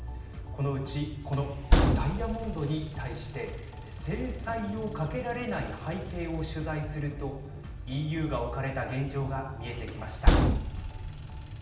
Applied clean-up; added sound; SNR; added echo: none; Train; -2 dB; reverberation time 0.8 s.